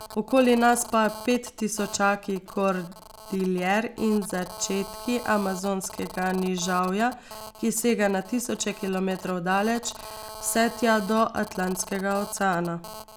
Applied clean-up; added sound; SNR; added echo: none; Telephone; 16 dB; none.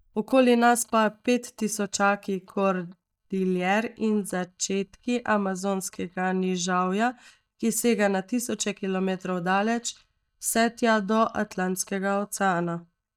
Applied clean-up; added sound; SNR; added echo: neural mask model DeepFilterNet 3.